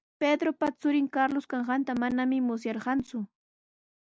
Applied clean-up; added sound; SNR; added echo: none; none; none; none.